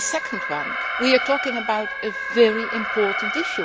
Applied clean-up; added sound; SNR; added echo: none; Alarm; 4 dB; none.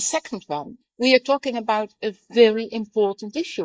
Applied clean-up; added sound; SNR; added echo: neural mask model Resemble Enhance denoiser.